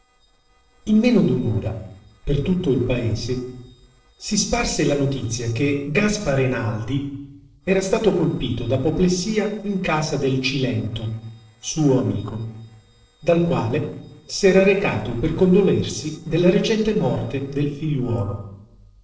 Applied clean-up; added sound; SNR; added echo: neural separator model SepFormer DNS4.